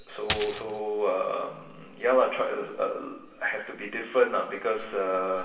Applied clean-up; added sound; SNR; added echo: none; Coin (dropping); 5 dB; reverberation time 1.0 s.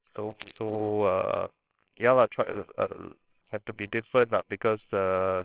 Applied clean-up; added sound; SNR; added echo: neural separator model SepFormer WHAMR!.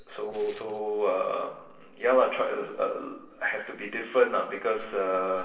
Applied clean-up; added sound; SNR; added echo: neural separator model SepFormer DNS4.